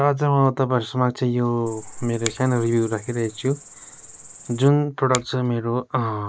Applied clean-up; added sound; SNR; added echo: none; Cricket + Finger snapping; 15 dB; none.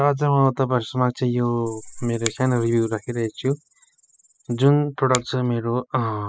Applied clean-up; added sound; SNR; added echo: classical method spectral subtraction.